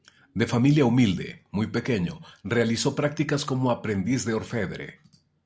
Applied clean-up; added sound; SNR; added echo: none; none; none; none.